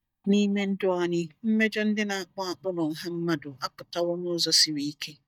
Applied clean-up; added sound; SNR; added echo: neural mask model DeepFilterNet 3.